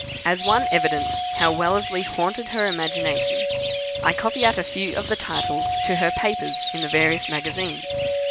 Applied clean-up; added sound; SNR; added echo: none; Bird + Doorbell; 1 dB; none.